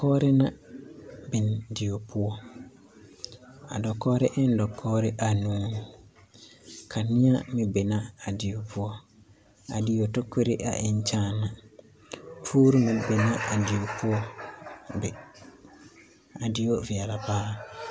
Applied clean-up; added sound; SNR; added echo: none; none; none; none.